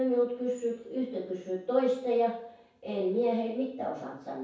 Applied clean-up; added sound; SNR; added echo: none; none; none; reverberation time 0.6 s.